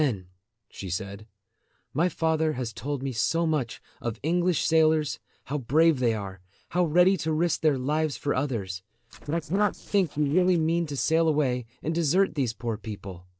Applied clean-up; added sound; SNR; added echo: neural separator model SepFormer DNS4.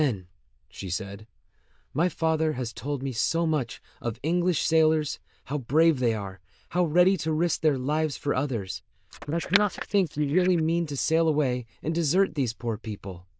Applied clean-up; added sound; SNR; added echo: neural diffusion model UNIVERSE++.